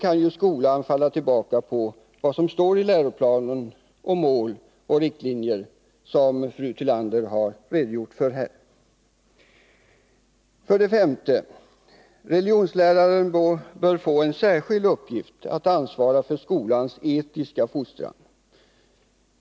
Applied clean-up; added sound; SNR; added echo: none; none; none; none.